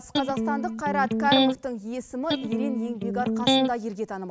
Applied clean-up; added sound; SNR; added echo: none; Electric guitar; -3 dB; none.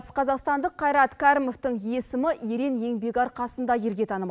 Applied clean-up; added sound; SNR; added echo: none; none; none; none.